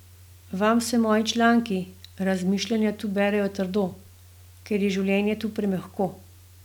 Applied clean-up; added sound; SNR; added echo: none; none; none; none.